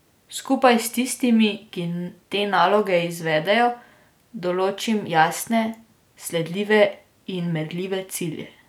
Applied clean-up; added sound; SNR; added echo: none; none; none; none.